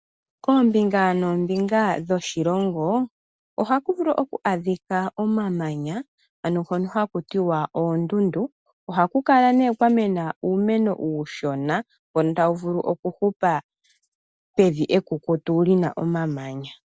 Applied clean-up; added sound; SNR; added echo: none; none; none; none.